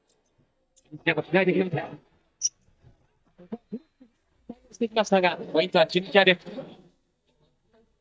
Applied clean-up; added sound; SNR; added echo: neural mask model DeepFilterNet 3.